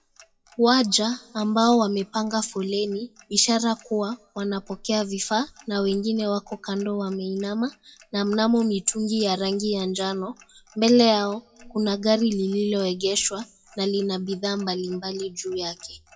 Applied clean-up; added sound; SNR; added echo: classical method WPE with log-MMSE.